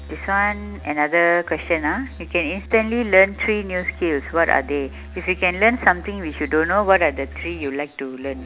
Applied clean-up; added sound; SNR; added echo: none; Musical instrument; 16 dB; none.